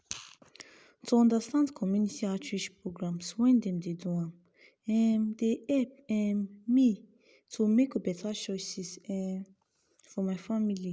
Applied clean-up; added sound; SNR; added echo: none; none; none; none.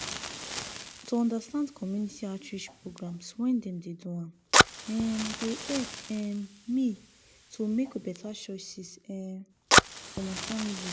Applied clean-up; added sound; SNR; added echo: none; Fire; -1 dB; none.